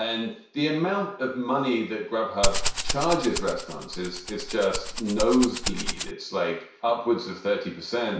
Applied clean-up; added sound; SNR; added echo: none; Rattle (instrument); 1 dB; reverberation time 0.6 s.